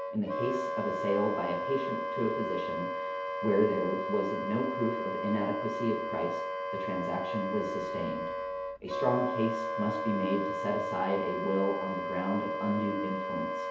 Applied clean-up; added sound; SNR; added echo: none; Wind instrument, woodwind instrument; 2 dB; reverberation time 2.2 s.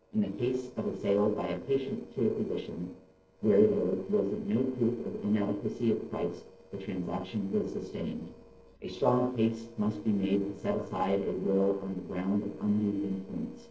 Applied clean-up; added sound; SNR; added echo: neural separator model SepFormer DNS4.